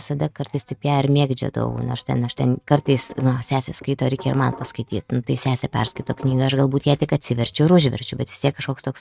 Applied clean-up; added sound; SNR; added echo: neural mask model RNNoise.